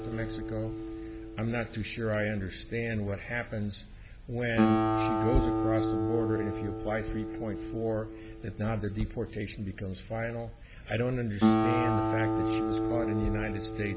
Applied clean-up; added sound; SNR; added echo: none; Acoustic guitar; -1 dB; none.